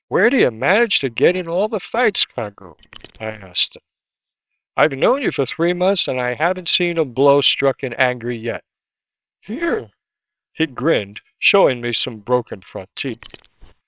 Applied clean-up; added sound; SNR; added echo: neural separator model SepFormer WHAMR!.